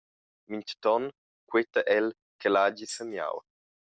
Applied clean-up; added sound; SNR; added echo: none; Tambourine; 14 dB; none.